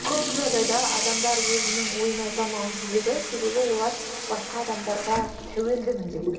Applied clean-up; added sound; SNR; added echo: none; Sink (filling or washing) / Water tap, faucet; 2 dB; reverberation time 2.9 s.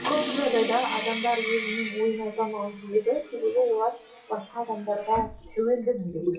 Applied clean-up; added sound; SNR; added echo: classical method WPE with log-MMSE.